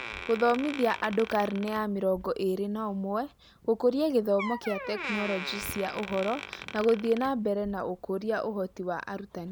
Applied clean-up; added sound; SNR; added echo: none; Door; 13 dB; none.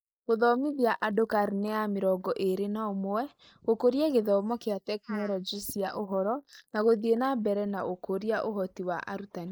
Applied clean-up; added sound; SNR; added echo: neural mask model Resemble Enhance denoiser.